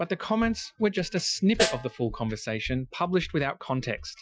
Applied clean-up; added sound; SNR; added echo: classical method Wiener filter.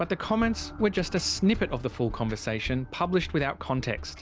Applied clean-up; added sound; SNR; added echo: none; none; none; none.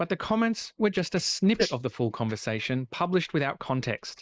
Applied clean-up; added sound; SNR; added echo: neural mask model Resemble Enhance denoiser.